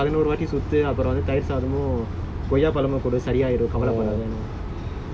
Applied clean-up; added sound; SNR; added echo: none; none; none; none.